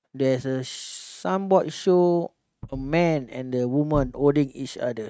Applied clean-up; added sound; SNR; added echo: neural mask model RNNoise.